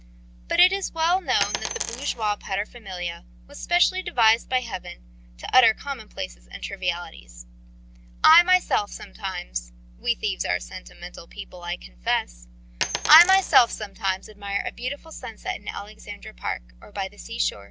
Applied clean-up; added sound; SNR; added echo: none; Coin (dropping); 5 dB; none.